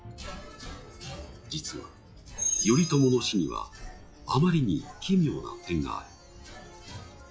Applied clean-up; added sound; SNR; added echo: classical method log-MMSE.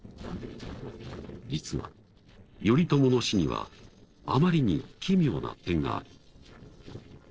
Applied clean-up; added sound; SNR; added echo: neural separator model SepFormer DNS4.